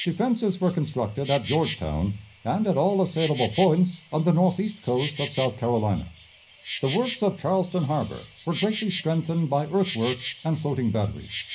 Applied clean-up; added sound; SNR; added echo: none; Insect; 11 dB; reverberation time 0.5 s.